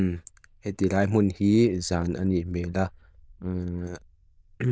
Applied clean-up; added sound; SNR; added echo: neural diffusion model UNIVERSE++.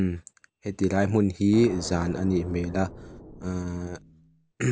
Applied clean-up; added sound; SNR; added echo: none; Explosion; 16 dB; none.